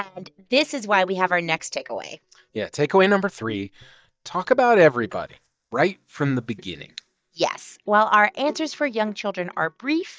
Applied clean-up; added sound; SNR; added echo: neural mask model DeepFilterNet 3.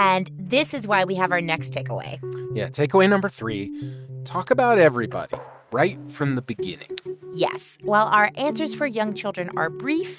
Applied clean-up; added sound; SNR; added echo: neural mask model RNNoise.